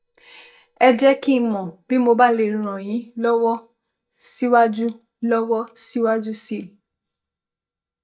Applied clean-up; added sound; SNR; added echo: neural mask model DeepFilterNet 3.